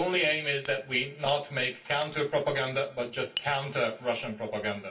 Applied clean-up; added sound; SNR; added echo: none; Hammer; 18 dB; reverberation time 0.2 s.